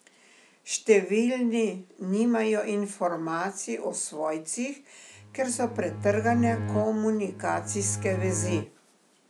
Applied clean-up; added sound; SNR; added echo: none; Bowed string instrument; 6 dB; none.